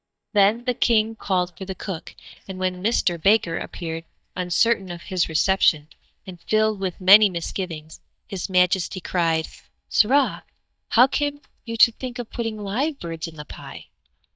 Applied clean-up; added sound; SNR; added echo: neural mask model DeepFilterNet 3.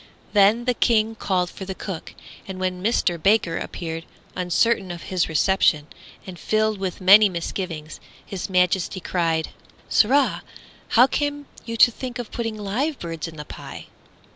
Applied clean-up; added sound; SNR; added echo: none; none; none; none.